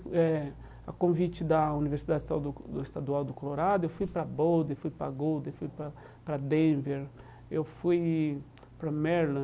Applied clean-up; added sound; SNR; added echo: none; none; none; none.